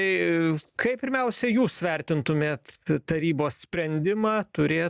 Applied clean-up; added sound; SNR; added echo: neural mask model DeepFilterNet 3.